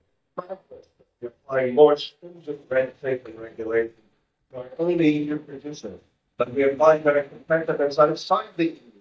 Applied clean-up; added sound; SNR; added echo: neural mask model DeepFilterNet 3.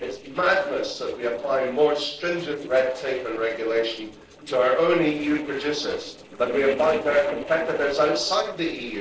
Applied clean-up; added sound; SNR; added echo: neural separator model SepFormer DNS4.